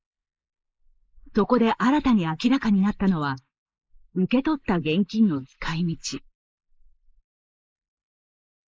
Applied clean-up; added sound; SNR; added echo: neural mask model Resemble Enhance denoiser.